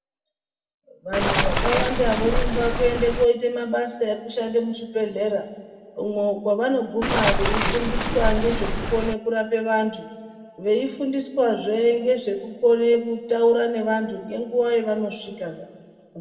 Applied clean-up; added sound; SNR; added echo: none; Waves, surf; -1 dB; reverberation time 1.4 s.